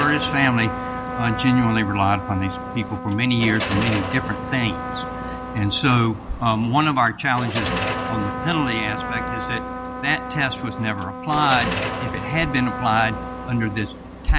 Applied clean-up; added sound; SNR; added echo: none; Trumpet + Car; 6 dB; none.